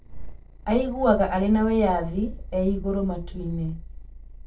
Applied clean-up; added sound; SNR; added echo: neural separator model SepFormer DNS4.